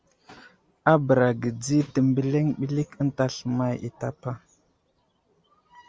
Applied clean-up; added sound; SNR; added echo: none; none; none; none.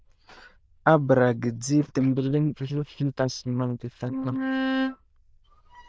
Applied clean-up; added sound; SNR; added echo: neural diffusion model UNIVERSE++.